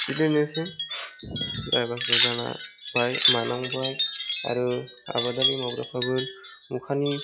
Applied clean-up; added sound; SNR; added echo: classical method log-MMSE.